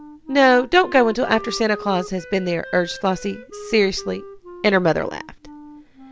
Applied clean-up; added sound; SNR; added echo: none; Wind instrument, woodwind instrument; 16 dB; none.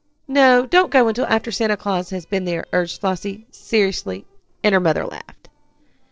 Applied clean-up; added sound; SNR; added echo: neural separator model SepFormer DNS4.